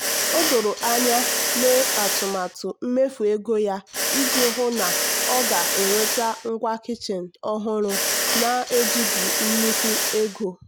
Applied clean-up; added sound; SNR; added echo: none; Mechanisms; 0 dB; none.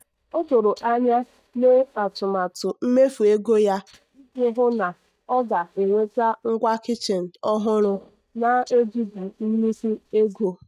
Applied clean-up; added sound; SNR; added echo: neural mask model DeepFilterNet 3.